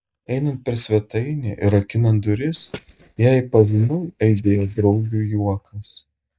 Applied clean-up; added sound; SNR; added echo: neural mask model DeepFilterNet 3.